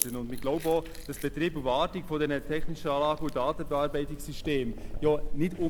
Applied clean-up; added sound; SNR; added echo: none; Chewing, mastication; 4 dB; none.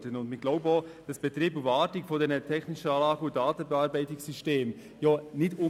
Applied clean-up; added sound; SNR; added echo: none; none; none; none.